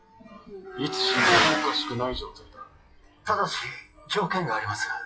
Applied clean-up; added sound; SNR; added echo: classical method WPE with log-MMSE.